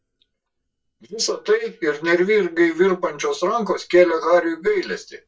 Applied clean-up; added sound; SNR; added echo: neural mask model DeepFilterNet 3.